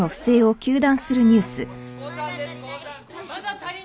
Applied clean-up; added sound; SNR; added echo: none; Bowed string instrument; 19 dB; none.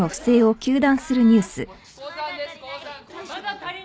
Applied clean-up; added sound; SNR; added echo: none; none; none; none.